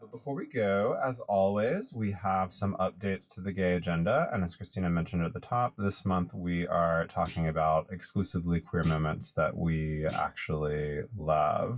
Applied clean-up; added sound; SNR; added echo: classical method WPE with log-MMSE.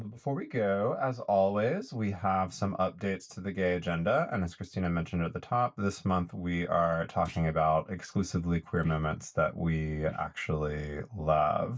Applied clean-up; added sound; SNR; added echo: neural mask model DeepFilterNet 3.